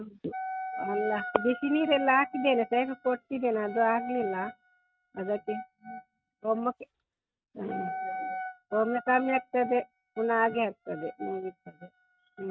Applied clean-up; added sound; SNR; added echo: neural mask model RNNoise.